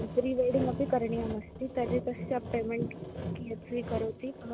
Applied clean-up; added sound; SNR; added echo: none; Sawing; 7 dB; none.